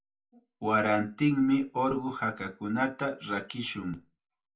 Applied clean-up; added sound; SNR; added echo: none; none; none; reverberation time 0.2 s.